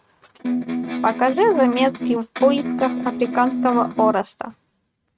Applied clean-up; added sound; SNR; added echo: neural mask model RNNoise.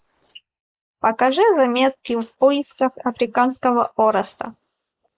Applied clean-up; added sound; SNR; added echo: neural mask model Resemble Enhance denoiser.